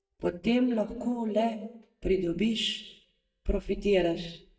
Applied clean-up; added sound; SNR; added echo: neural mask model DeepFilterNet 3.